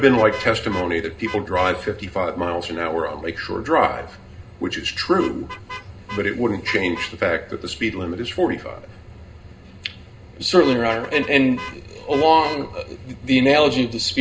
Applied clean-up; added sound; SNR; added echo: none; Vehicle horn, car horn, honking; 18 dB; reverberation time 0.2 s.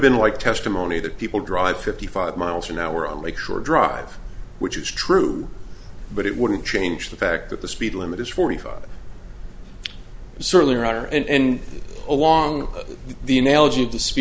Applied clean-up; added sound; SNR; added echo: none; none; none; none.